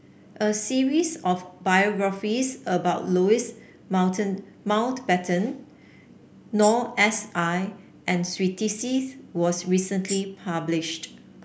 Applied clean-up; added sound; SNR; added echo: none; Tambourine; 10 dB; none.